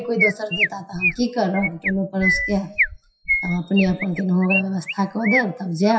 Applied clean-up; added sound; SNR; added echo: classical method WPE with log-MMSE.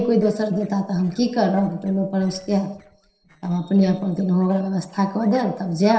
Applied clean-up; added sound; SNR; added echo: neural separator model SepFormer DNS4.